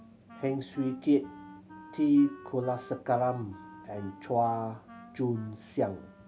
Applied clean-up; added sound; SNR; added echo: none; Wind instrument, woodwind instrument; 19 dB; none.